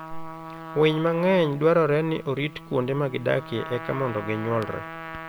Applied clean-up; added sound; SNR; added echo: none; Trumpet; 14 dB; none.